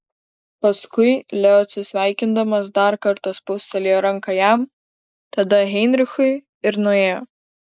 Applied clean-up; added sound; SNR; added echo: neural mask model Resemble Enhance denoiser.